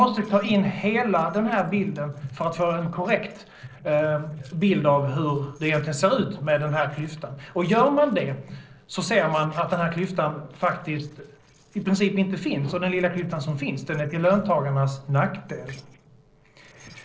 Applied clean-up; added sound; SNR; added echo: neural separator model SepFormer DNS4.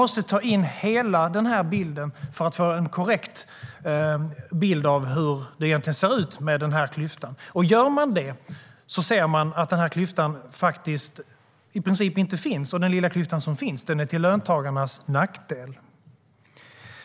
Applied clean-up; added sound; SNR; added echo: none; none; none; none.